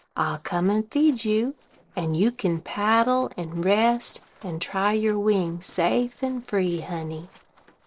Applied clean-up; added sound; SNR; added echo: neural separator model SepFormer DNS4.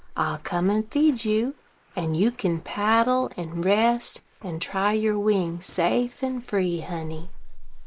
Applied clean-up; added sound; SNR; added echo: neural mask model Resemble Enhance denoiser.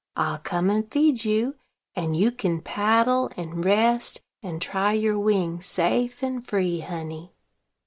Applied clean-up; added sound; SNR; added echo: none; none; none; none.